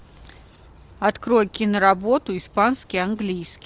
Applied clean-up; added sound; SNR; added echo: none; none; none; none.